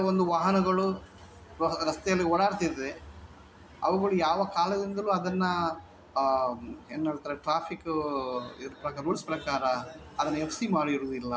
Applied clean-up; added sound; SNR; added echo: none; none; none; none.